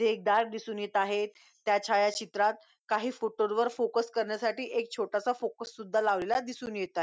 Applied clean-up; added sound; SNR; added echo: none; none; none; none.